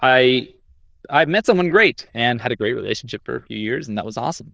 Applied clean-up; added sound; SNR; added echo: neural diffusion model UNIVERSE++.